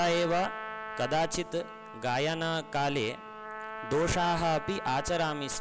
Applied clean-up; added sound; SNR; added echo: none; Trumpet; 11 dB; none.